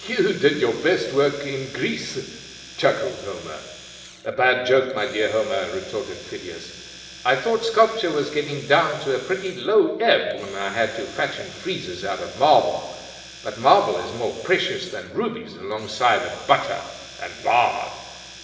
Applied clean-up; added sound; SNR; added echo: none; Domestic sounds, home sounds; 19 dB; reverberation time 1.2 s.